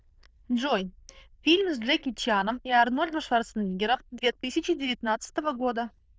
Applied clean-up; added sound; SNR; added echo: neural diffusion model UNIVERSE++.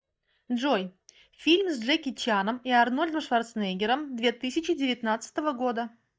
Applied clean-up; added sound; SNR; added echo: neural mask model DeepFilterNet 3.